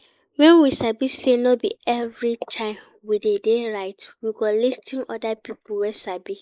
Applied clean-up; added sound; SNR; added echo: neural mask model Resemble Enhance denoiser.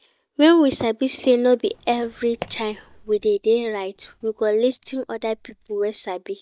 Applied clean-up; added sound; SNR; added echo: neural mask model DeepFilterNet 3.